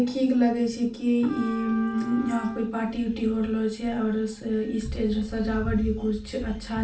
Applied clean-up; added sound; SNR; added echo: none; Trumpet; 15 dB; reverberation time 0.3 s.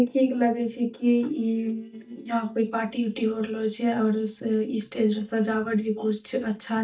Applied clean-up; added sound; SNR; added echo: neural mask model DeepFilterNet 3.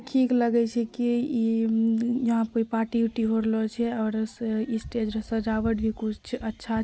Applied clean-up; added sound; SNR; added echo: none; none; none; none.